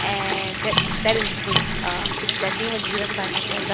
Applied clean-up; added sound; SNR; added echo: none; Water tap, faucet + Wood; -3 dB; none.